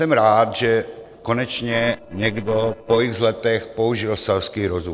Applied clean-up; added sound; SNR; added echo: neural separator model SepFormer DNS4.